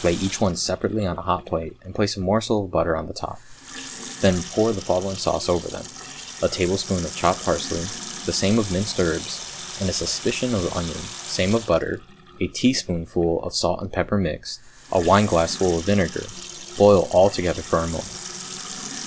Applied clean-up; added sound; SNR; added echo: none; Sink (filling or washing) / Water tap, faucet; 14 dB; none.